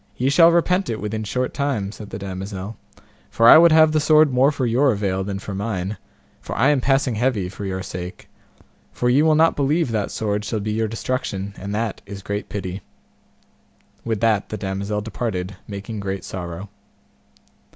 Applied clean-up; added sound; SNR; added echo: none; none; none; none.